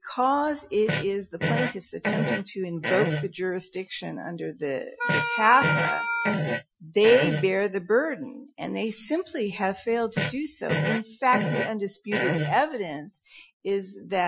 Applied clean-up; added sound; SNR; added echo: classical method Wiener filter.